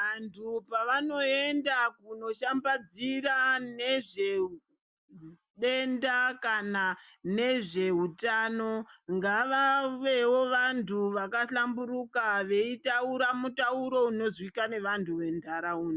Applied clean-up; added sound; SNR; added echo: none; none; none; none.